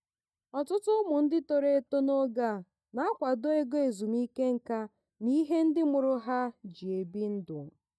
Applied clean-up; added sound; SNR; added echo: neural mask model DeepFilterNet 3.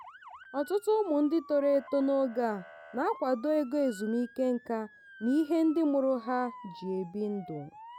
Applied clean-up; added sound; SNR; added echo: none; Motor vehicle (road) / Siren; 20 dB; none.